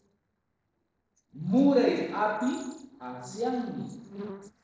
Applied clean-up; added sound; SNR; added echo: neural separator model SepFormer DNS4.